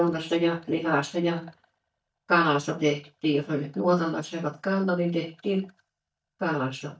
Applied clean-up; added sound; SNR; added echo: neural mask model DeepFilterNet 3.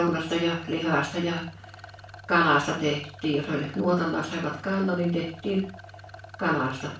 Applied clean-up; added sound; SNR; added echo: none; Rattle; 20 dB; reverberation time 0.3 s.